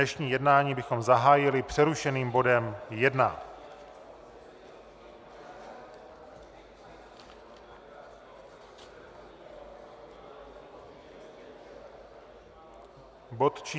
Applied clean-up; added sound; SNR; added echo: none; none; none; none.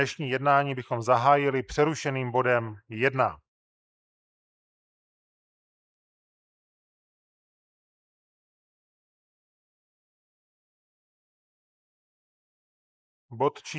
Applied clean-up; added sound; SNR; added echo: neural mask model Resemble Enhance denoiser.